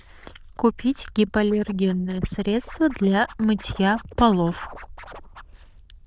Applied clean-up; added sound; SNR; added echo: neural diffusion model UNIVERSE++.